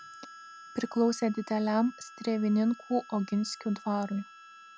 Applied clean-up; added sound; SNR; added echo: none; Harmonica; 19 dB; none.